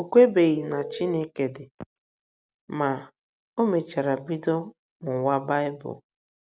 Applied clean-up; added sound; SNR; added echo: none; Telephone; 20 dB; none.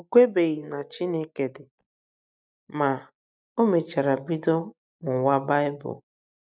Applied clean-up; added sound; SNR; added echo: neural mask model DeepFilterNet 3.